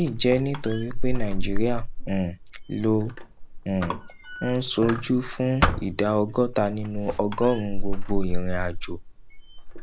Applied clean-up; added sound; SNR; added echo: none; Squeak; -1 dB; none.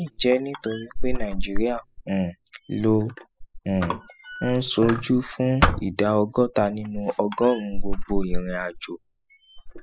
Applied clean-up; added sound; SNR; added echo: classical method spectral subtraction.